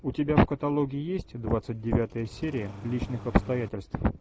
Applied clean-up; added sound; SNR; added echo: none; Engine starting; 16 dB; none.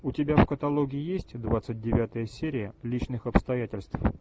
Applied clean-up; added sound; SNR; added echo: none; none; none; none.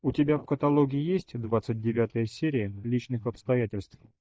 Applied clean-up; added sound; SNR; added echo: neural mask model DeepFilterNet 3.